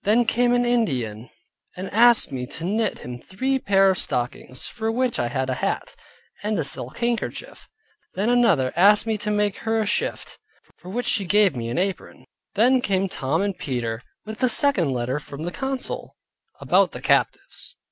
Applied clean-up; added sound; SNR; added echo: none; none; none; none.